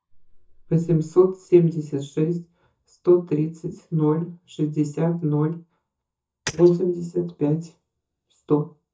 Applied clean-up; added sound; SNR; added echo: neural mask model DeepFilterNet 3.